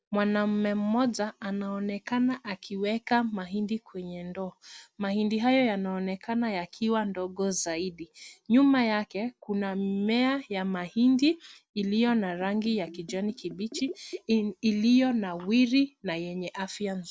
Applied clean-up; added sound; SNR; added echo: none; Bathtub (filling or washing); 18 dB; none.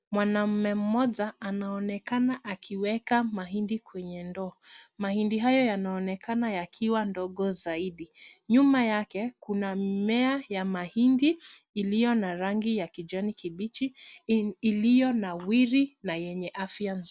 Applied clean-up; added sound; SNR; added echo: none; none; none; none.